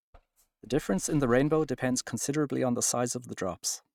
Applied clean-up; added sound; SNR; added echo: neural mask model RNNoise.